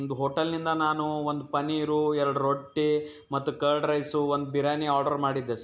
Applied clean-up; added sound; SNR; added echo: none; none; none; none.